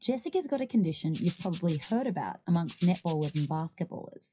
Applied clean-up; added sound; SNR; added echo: classical method WPE with log-MMSE.